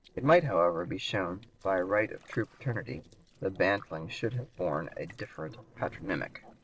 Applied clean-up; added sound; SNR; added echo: neural separator model SepFormer DNS4.